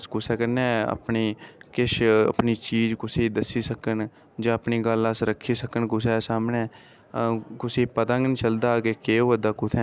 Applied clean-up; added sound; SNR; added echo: none; none; none; none.